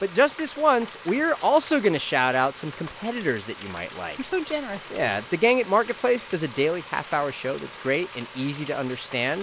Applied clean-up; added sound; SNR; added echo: none; Frying (food); 16 dB; none.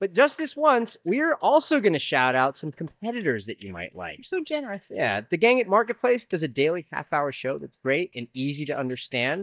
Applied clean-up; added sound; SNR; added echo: neural mask model DeepFilterNet 3.